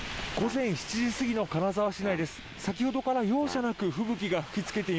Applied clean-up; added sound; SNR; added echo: none; Brass instrument; 18 dB; none.